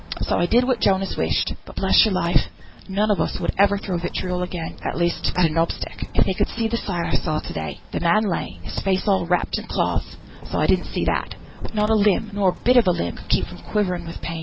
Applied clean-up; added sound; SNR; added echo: none; Squeak; 17 dB; none.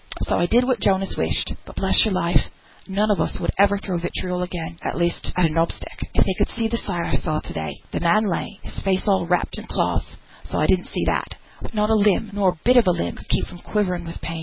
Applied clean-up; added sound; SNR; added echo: none; none; none; none.